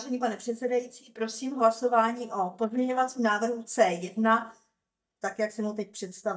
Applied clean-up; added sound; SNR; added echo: neural mask model DeepFilterNet 3.